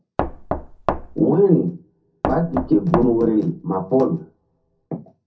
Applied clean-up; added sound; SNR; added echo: none; Knock; 5 dB; reverberation time 0.3 s.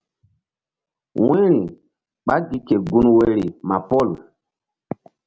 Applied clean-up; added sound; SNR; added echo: none; none; none; none.